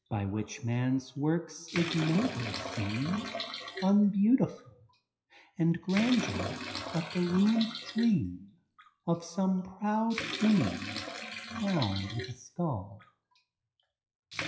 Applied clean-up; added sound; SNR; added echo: classical method WPE with log-MMSE.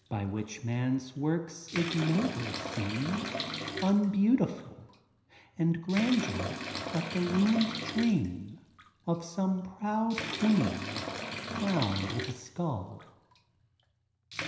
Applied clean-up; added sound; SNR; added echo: none; Bathtub (filling or washing) / Liquid; 8 dB; reverberation time 0.9 s.